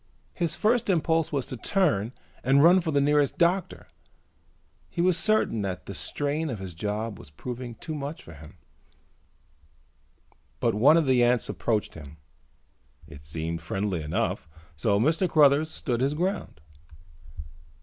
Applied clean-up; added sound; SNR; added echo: none; none; none; none.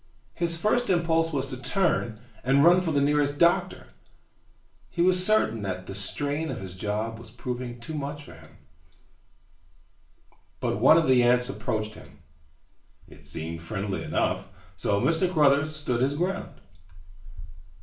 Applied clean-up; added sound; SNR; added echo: none; none; none; reverberation time 0.4 s.